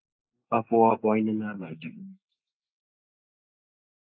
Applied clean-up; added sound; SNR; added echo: neural mask model Resemble Enhance denoiser.